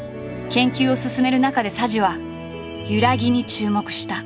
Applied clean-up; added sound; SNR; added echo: none; none; none; none.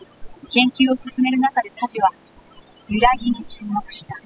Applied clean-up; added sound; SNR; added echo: classical method spectral subtraction.